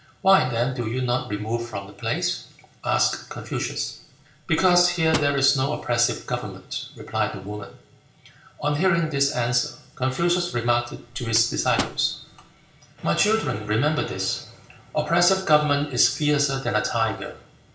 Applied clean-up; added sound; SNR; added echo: none; Microwave oven; 12 dB; reverberation time 0.4 s.